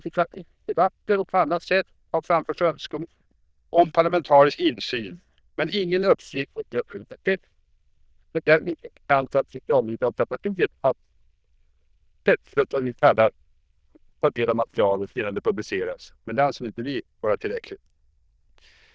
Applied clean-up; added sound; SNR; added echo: neural diffusion model UNIVERSE++.